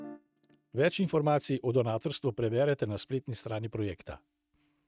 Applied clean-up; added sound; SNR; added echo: neural mask model RNNoise.